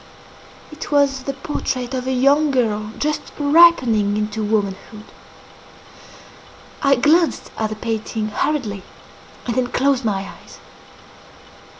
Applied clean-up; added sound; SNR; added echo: none; none; none; none.